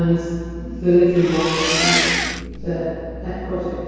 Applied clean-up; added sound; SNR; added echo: none; Engine; 1 dB; reverberation time 2.0 s.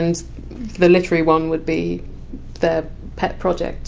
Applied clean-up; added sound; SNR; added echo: none; none; none; none.